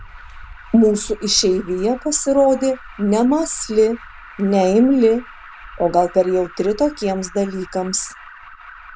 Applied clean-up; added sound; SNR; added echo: none; Alarm; 19 dB; none.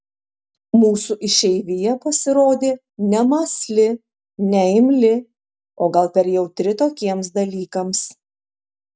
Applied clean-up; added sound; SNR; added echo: none; none; none; none.